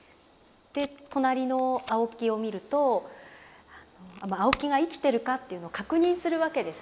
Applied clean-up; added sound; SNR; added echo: none; Packing tape, duct tape; 14 dB; none.